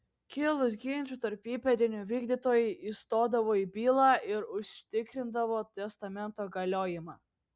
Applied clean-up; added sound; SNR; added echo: none; none; none; none.